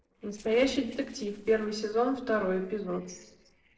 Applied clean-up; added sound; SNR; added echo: neural separator model SepFormer DNS4.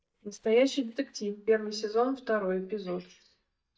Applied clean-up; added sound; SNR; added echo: neural mask model DeepFilterNet 3.